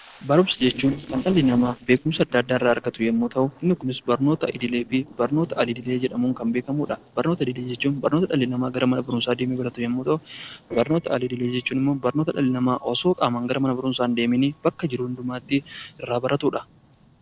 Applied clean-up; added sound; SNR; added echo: neural separator model SepFormer DNS4.